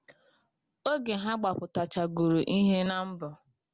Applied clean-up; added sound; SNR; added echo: none; none; none; none.